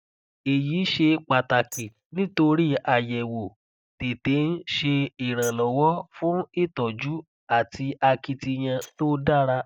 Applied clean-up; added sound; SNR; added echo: neural mask model DeepFilterNet 3.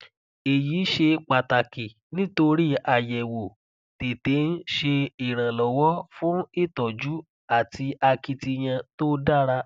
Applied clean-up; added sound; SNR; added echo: none; none; none; none.